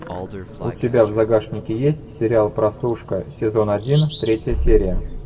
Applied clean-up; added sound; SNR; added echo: none; Bird vocalization, bird call, bird song; 19 dB; reverberation time 2.4 s.